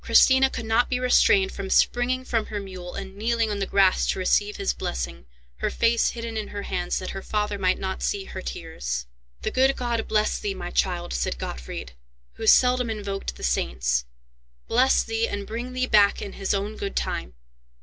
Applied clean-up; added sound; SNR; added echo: none; none; none; none.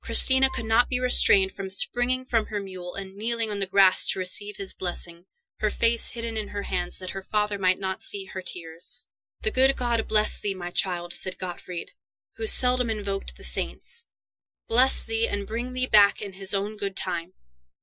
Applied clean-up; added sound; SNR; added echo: classical method Wiener filter.